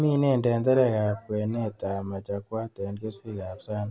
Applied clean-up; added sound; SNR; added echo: none; none; none; none.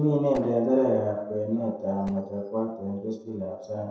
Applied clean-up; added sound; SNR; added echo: neural separator model SepFormer DNS4.